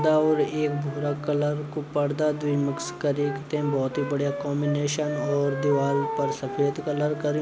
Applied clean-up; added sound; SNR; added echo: none; Wind instrument, woodwind instrument; 10 dB; none.